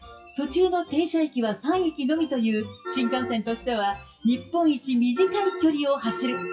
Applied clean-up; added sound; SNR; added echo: classical method WPE with log-MMSE.